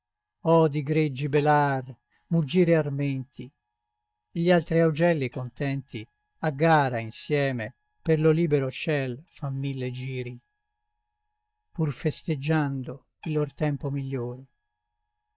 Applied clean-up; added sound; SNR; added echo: neural mask model DeepFilterNet 3.